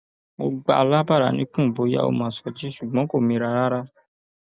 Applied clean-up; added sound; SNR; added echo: none; none; none; none.